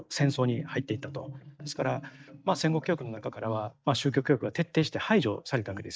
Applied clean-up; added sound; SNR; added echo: neural mask model DeepFilterNet 3.